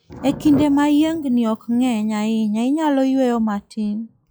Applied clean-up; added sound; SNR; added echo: classical method log-MMSE.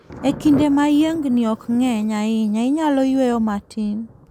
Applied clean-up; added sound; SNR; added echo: none; Thunder; 17 dB; none.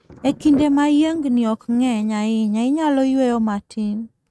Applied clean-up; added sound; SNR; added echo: neural mask model RNNoise.